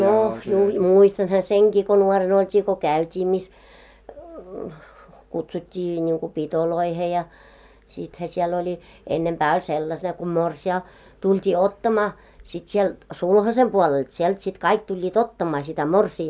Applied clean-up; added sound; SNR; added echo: none; none; none; none.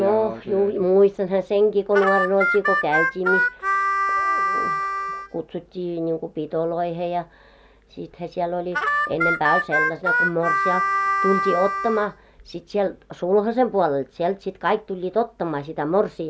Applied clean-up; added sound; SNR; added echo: none; Harmonica; -1 dB; none.